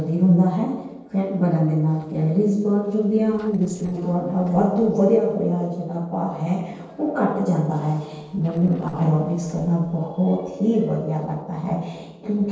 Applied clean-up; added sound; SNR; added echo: neural separator model SepFormer DNS4.